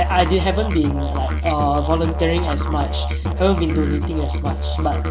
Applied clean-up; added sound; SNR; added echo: none; Musical instrument; 0 dB; none.